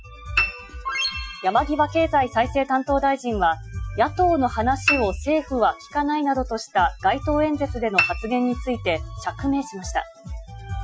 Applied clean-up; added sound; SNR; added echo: classical method Wiener filter.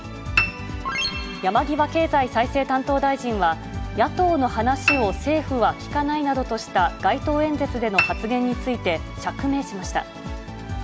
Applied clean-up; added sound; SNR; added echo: none; Piano; 6 dB; none.